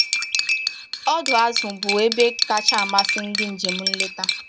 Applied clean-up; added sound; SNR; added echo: none; Cutlery, silverware; 0 dB; none.